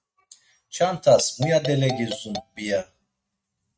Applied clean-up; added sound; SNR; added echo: neural mask model RNNoise.